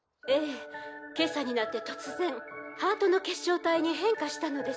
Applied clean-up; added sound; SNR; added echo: none; none; none; none.